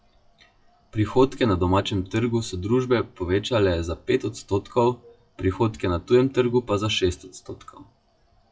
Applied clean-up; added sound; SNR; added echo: classical method WPE with log-MMSE.